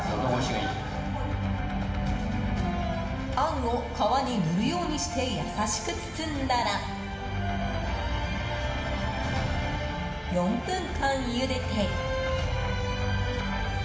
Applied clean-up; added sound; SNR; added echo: none; none; none; reverberation time 1.2 s.